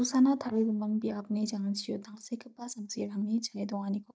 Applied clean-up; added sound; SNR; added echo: neural mask model DeepFilterNet 3.